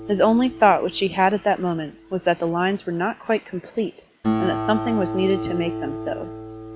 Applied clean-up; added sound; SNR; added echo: none; Acoustic guitar; 8 dB; none.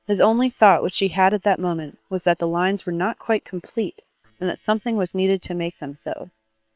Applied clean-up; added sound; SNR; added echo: neural separator model SepFormer WHAM!.